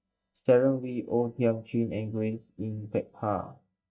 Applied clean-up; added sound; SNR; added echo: neural mask model DeepFilterNet 3.